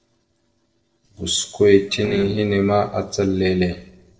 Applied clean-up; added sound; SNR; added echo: neural separator model SepFormer DNS4.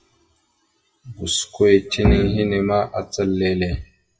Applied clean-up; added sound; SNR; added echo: classical method WPE with log-MMSE.